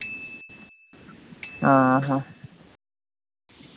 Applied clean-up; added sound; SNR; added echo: none; Bicycle bell; 11 dB; none.